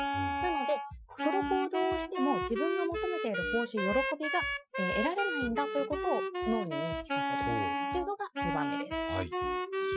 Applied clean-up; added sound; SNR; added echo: classical method Wiener filter.